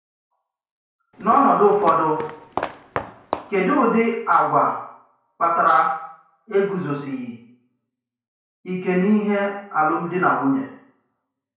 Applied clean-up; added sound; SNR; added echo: none; Walk, footsteps; 11 dB; reverberation time 0.5 s.